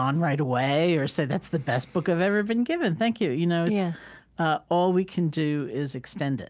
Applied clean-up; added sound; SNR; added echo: none; none; none; none.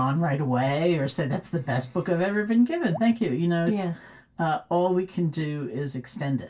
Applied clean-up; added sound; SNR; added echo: none; Raindrop / Drip; 16 dB; reverberation time 0.2 s.